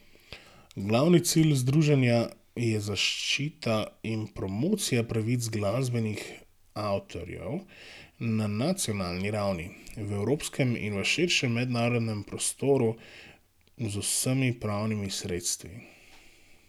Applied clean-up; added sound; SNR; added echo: none; none; none; none.